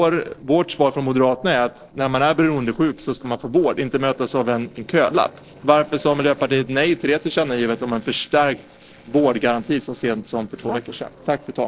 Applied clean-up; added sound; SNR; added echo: neural separator model SepFormer DNS4.